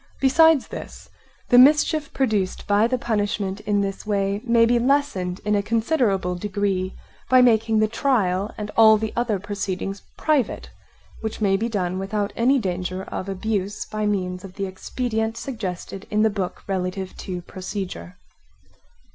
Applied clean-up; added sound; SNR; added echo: none; none; none; none.